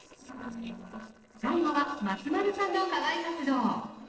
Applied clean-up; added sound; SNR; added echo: neural separator model SepFormer DNS4.